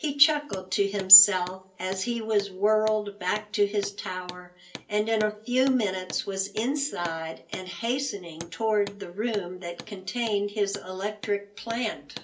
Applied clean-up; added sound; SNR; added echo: none; Hammer; 19 dB; reverberation time 0.3 s.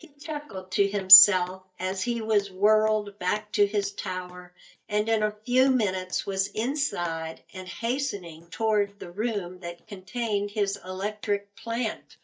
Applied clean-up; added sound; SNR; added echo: neural mask model DeepFilterNet 3.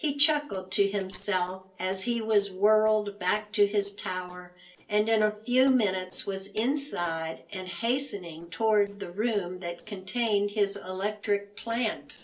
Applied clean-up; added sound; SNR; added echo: neural separator model SepFormer DNS4.